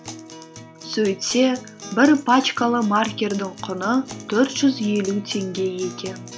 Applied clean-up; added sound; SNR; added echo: none; Acoustic guitar; 15 dB; none.